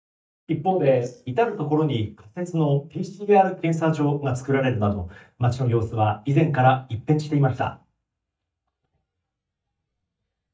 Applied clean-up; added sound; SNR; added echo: neural mask model DeepFilterNet 3.